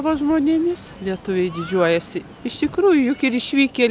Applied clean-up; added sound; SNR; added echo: none; none; none; none.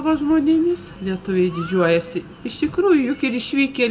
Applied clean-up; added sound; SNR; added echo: none; none; none; reverberation time 0.6 s.